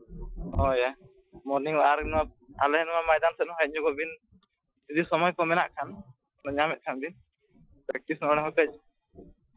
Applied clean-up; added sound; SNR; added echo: classical method Wiener filter.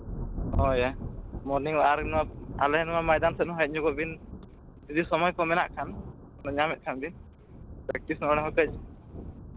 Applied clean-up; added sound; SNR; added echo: none; Thunder; 9 dB; none.